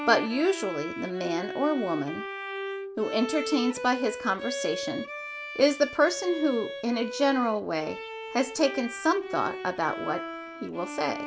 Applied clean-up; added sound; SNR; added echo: none; Bowed string instrument; 8 dB; none.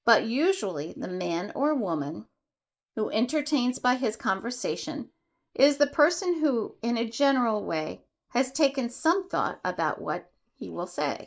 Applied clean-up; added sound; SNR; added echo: neural mask model Resemble Enhance denoiser.